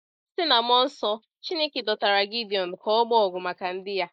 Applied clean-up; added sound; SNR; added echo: neural mask model Resemble Enhance denoiser.